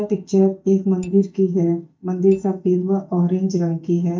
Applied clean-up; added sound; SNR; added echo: neural mask model DeepFilterNet 3.